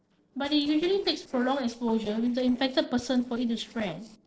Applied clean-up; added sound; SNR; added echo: neural separator model SepFormer DNS4.